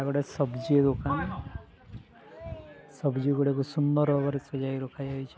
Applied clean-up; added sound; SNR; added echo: none; none; none; none.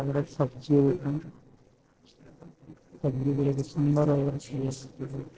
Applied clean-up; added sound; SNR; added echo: neural separator model SepFormer DNS4.